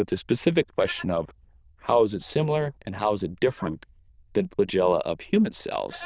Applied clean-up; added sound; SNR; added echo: neural diffusion model UNIVERSE++.